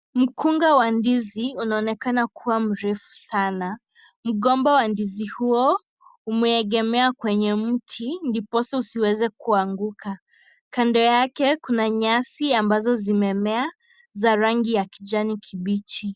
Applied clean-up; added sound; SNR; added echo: none; none; none; none.